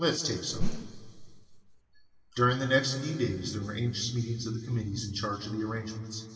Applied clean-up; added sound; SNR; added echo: none; Whoosh, swoosh, swish; 2 dB; reverberation time 2.7 s.